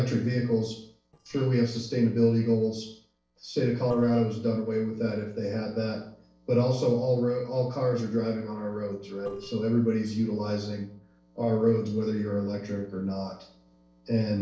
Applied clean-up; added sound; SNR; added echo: neural separator model SepFormer DNS4.